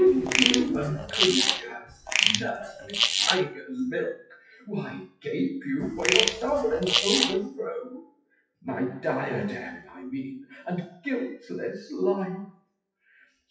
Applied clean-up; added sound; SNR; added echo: classical method WPE with log-MMSE.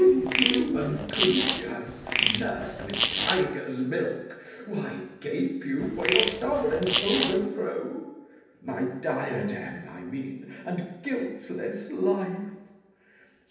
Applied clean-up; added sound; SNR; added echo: none; Fart; -1 dB; reverberation time 0.9 s.